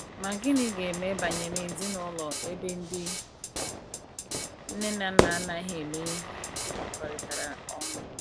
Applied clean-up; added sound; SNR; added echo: none; Fire / Fireworks + Drum kit; -1 dB; none.